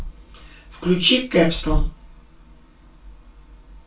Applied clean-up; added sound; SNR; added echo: none; none; none; reverberation time 0.2 s.